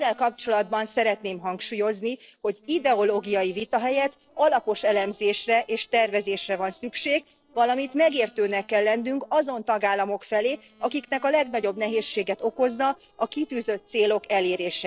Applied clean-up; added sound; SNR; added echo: neural separator model SepFormer DNS4.